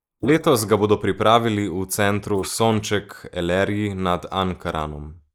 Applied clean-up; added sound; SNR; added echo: neural mask model Resemble Enhance denoiser.